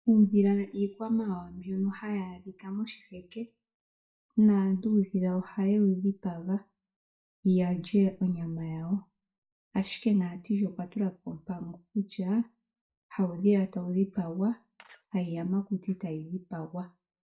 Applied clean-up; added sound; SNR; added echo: neural mask model DeepFilterNet 3.